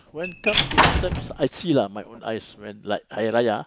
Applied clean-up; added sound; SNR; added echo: none; Squeak / Slam / Wood; -5 dB; none.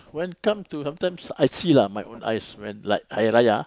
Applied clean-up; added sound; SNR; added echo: none; none; none; none.